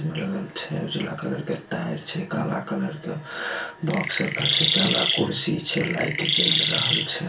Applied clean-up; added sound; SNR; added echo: none; Chirp, tweet; -4 dB; reverberation time 0.2 s.